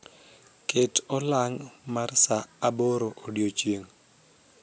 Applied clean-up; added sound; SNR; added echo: none; none; none; none.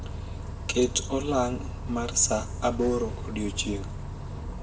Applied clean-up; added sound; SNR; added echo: none; Bus; 6 dB; reverberation time 0.3 s.